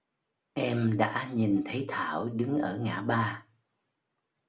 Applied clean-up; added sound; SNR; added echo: none; none; none; none.